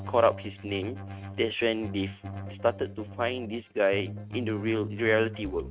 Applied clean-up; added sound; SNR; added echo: neural mask model RNNoise.